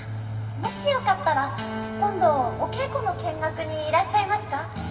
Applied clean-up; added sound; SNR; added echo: none; Truck; 18 dB; reverberation time 1.9 s.